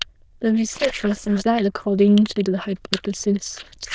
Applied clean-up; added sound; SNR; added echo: neural diffusion model UNIVERSE++.